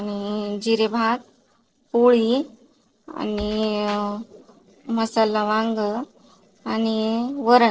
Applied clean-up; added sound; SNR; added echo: neural separator model SepFormer DNS4.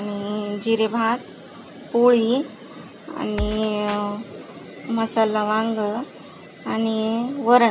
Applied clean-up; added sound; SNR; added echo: none; Drum kit; 9 dB; none.